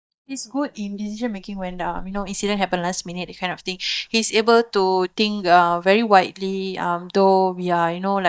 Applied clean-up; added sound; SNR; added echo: neural mask model DeepFilterNet 3.